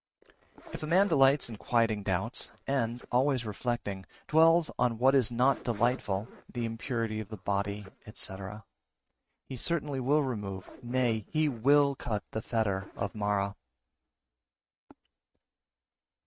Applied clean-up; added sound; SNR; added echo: neural mask model RNNoise.